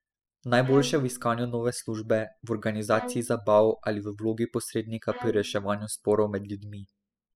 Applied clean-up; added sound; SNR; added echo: classical method spectral subtraction.